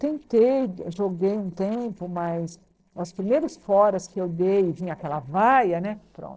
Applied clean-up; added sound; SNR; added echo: neural separator model SepFormer DNS4.